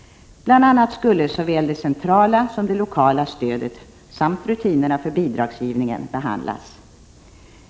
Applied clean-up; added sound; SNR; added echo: none; none; none; none.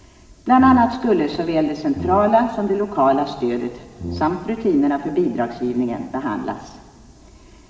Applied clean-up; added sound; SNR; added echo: none; Brass instrument; 13 dB; reverberation time 2.6 s.